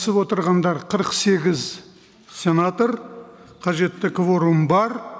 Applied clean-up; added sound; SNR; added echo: none; none; none; none.